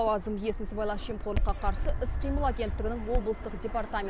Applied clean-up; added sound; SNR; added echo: none; Fixed-wing aircraft, airplane; -1 dB; none.